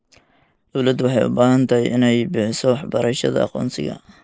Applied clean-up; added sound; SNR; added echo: neural mask model Resemble Enhance denoiser.